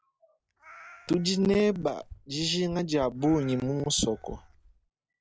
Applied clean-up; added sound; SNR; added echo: none; Run + Meow; 20 dB; none.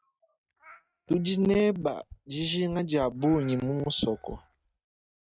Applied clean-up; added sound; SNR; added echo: neural mask model RNNoise.